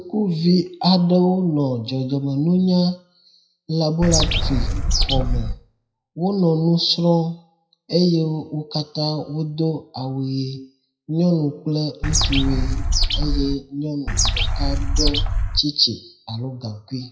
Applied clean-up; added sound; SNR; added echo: classical method WPE with log-MMSE.